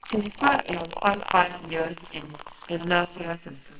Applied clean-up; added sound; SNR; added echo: neural separator model SepFormer WHAMR!.